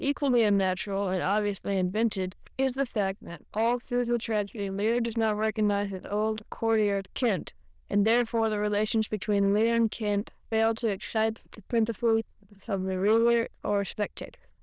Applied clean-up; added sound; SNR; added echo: neural diffusion model UNIVERSE++.